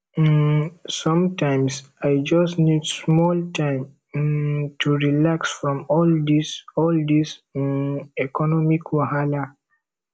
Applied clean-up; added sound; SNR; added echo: none; none; none; none.